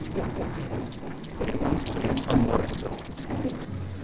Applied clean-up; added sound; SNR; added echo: neural separator model SepFormer DNS4.